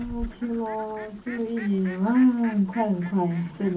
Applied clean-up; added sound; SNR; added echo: none; Fowl; 16 dB; reverberation time 0.3 s.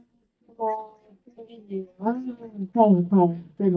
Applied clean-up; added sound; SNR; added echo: neural mask model DeepFilterNet 3.